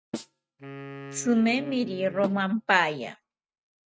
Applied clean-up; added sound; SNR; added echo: neural mask model RNNoise.